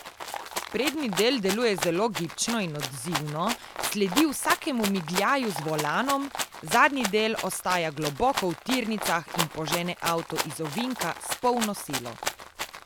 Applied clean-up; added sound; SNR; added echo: none; Rattle (instrument); 7 dB; none.